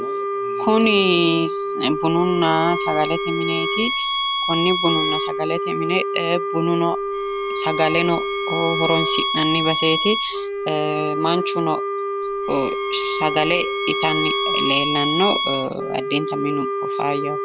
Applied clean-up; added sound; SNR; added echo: none; Wind instrument, woodwind instrument + Bowed string instrument; 1 dB; none.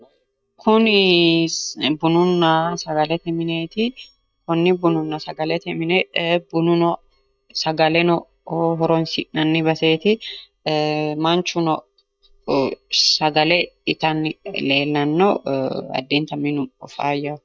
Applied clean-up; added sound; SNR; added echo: neural mask model DeepFilterNet 3.